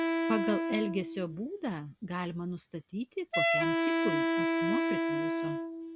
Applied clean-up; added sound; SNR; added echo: none; Wind instrument, woodwind instrument; -4 dB; none.